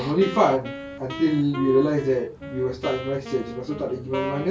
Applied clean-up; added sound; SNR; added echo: none; Wind instrument, woodwind instrument; 11 dB; none.